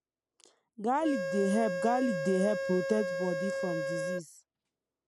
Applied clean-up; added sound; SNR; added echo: none; Organ; 1 dB; none.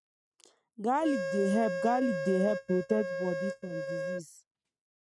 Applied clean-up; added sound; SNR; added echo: neural mask model RNNoise.